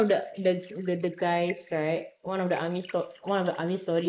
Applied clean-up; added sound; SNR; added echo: neural mask model Resemble Enhance denoiser.